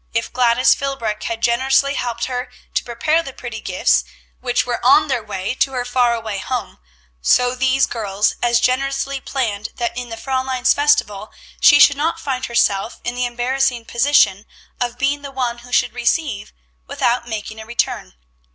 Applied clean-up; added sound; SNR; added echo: none; none; none; none.